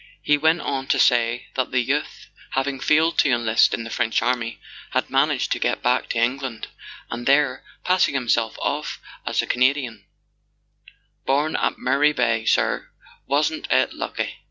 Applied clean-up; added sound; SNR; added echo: none; none; none; none.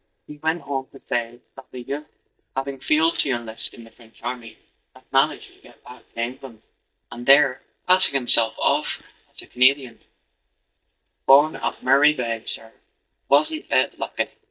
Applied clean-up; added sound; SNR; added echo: neural mask model DeepFilterNet 3.